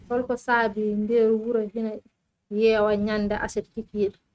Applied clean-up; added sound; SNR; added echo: neural mask model RNNoise.